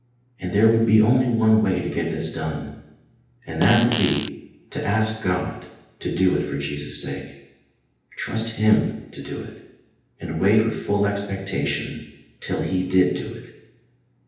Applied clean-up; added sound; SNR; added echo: none; Fart; 2 dB; reverberation time 0.9 s.